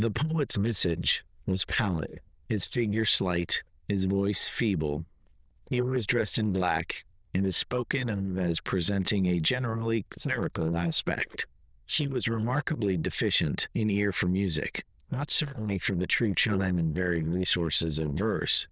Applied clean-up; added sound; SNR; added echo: neural diffusion model UNIVERSE++.